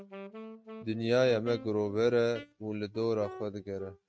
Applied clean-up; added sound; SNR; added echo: neural mask model RNNoise.